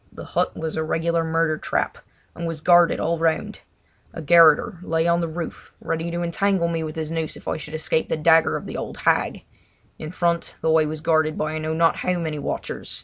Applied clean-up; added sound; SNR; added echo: none; none; none; none.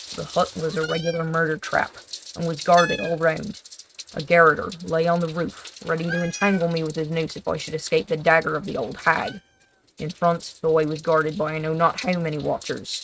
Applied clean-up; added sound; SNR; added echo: neural mask model RNNoise.